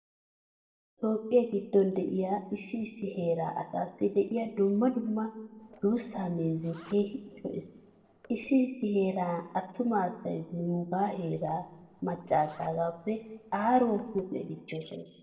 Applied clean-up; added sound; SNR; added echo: neural separator model SepFormer DNS4.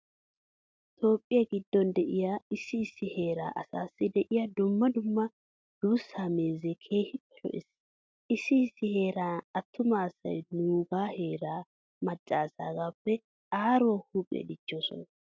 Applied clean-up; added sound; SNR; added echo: none; none; none; none.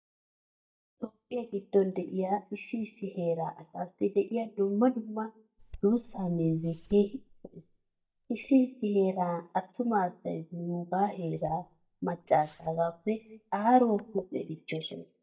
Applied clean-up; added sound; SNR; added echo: neural mask model DeepFilterNet 3.